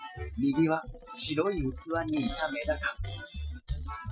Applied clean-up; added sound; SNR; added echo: classical method Wiener filter.